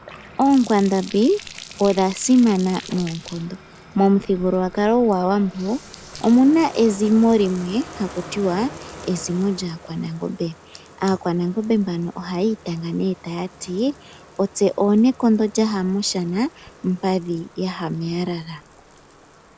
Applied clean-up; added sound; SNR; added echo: none; Bathtub (filling or washing); 20 dB; none.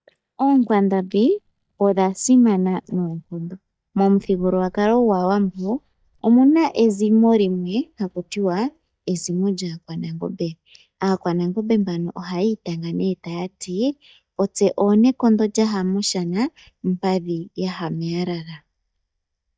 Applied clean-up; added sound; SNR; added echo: neural mask model DeepFilterNet 3.